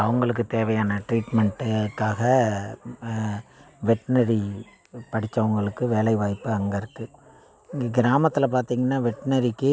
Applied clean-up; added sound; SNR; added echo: none; none; none; none.